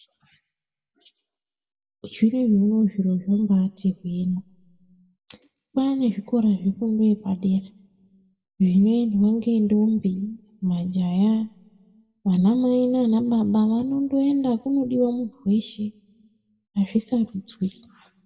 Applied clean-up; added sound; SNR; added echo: none; none; none; reverberation time 0.7 s.